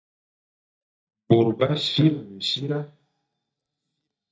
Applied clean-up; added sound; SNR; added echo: neural mask model DeepFilterNet 3.